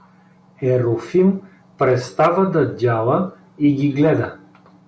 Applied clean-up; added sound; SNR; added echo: none; none; none; none.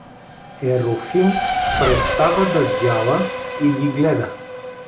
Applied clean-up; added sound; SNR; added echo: none; Race car, auto racing / Accelerating, revving, vroom; 3 dB; none.